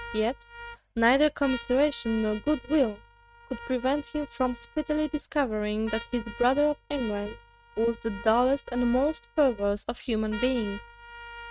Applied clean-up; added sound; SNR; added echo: neural mask model RNNoise.